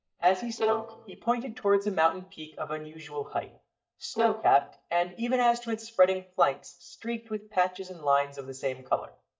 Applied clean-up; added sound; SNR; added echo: neural mask model DeepFilterNet 3.